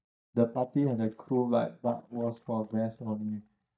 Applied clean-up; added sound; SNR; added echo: neural mask model DeepFilterNet 3.